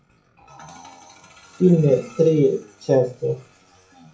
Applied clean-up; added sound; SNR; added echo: classical method WPE with log-MMSE.